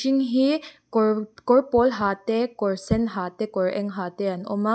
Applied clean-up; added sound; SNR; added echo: none; none; none; none.